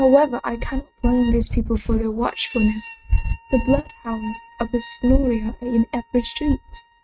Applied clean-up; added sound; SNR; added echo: neural mask model RNNoise.